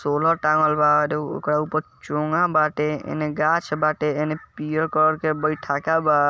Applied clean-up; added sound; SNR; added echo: none; none; none; none.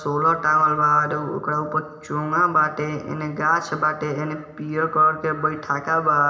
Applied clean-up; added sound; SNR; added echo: none; none; none; reverberation time 0.8 s.